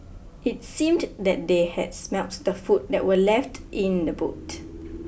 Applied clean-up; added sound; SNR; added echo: none; none; none; none.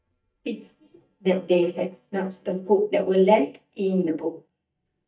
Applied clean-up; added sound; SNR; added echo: neural mask model DeepFilterNet 3.